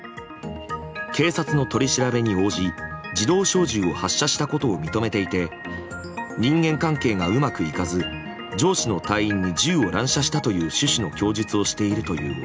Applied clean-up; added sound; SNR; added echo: none; none; none; none.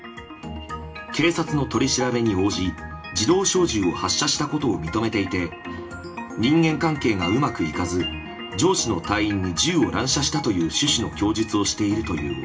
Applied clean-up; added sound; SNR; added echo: none; none; none; reverberation time 0.2 s.